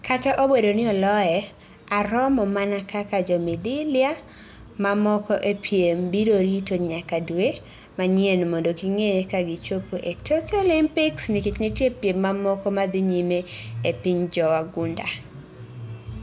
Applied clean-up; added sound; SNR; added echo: none; none; none; none.